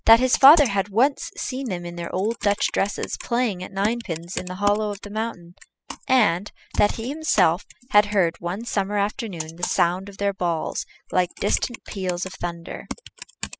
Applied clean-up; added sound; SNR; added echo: classical method spectral subtraction.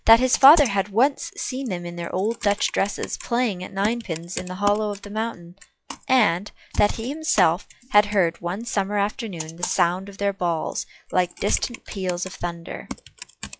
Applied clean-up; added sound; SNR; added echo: classical method log-MMSE.